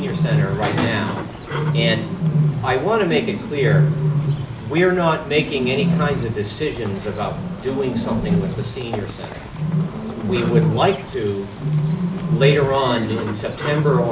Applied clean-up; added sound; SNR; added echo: none; Bird; 0 dB; none.